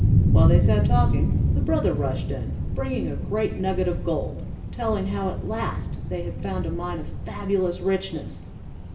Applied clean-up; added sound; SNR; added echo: none; Thunder; -4 dB; reverberation time 0.7 s.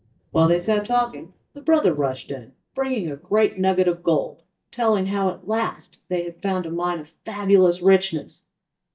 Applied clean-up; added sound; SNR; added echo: neural mask model DeepFilterNet 3.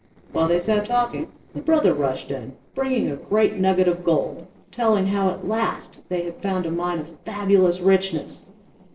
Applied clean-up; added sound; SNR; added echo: neural separator model SepFormer DNS4.